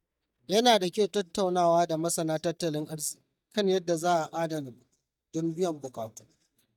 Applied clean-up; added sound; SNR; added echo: neural mask model DeepFilterNet 3.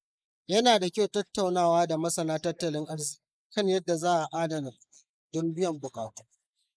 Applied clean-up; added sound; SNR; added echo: neural mask model Resemble Enhance denoiser.